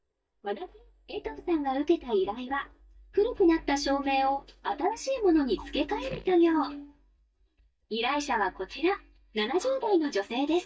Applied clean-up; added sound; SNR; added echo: neural mask model DeepFilterNet 3.